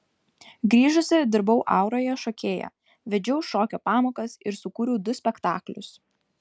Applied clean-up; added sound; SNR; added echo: none; none; none; none.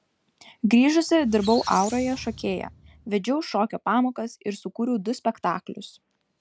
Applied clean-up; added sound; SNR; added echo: none; Squeak; 16 dB; none.